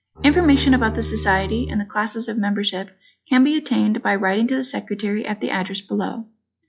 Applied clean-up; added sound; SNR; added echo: classical method log-MMSE.